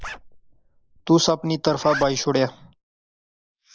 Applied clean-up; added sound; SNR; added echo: neural mask model Resemble Enhance denoiser.